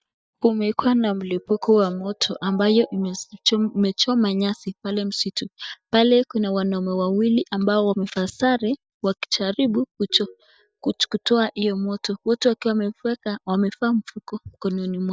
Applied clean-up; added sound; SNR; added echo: neural mask model DeepFilterNet 3.